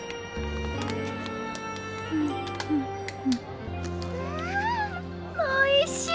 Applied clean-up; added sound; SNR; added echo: none; Crumpling, crinkling; 19 dB; none.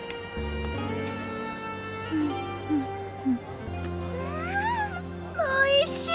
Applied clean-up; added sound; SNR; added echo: none; none; none; none.